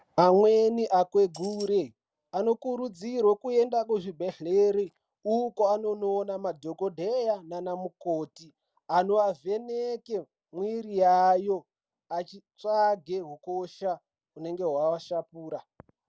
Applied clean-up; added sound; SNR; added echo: none; Tambourine; 18 dB; none.